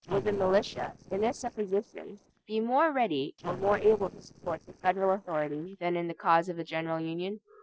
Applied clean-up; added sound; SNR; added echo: neural separator model SepFormer DNS4.